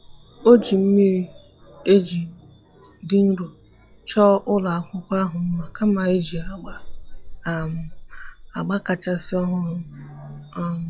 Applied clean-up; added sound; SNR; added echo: classical method log-MMSE.